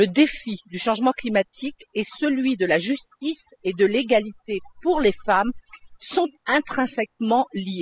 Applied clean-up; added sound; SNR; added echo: classical method spectral subtraction.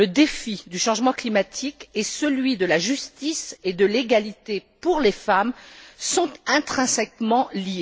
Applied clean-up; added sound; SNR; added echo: none; none; none; none.